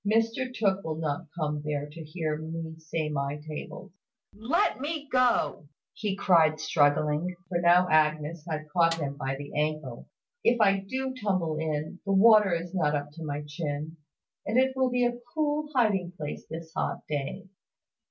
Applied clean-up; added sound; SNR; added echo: none; Snare drum; 15 dB; none.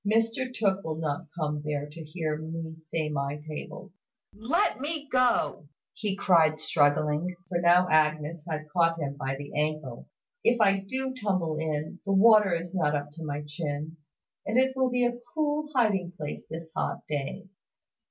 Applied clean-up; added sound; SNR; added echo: none; none; none; none.